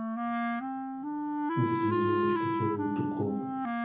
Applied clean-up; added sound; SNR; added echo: none; Wind instrument, woodwind instrument; -5 dB; reverberation time 0.7 s.